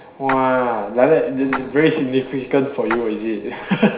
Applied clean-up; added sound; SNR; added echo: none; Splash, splatter; 14 dB; reverberation time 0.5 s.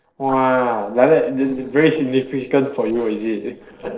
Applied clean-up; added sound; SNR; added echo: neural separator model SepFormer DNS4.